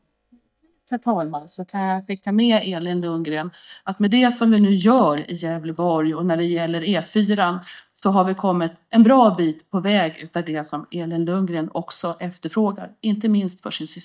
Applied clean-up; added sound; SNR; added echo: neural mask model DeepFilterNet 3.